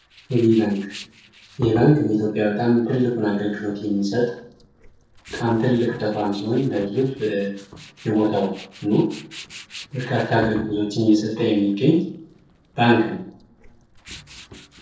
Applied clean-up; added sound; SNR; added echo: neural separator model SepFormer DNS4.